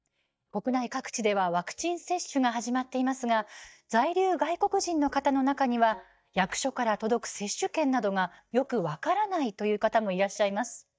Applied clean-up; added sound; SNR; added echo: neural mask model DeepFilterNet 3.